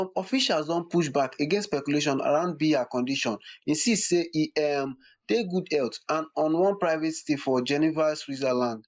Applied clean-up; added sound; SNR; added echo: neural mask model Resemble Enhance denoiser.